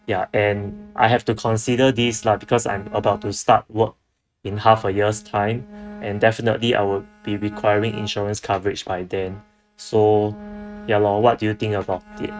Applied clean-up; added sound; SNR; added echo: neural mask model RNNoise.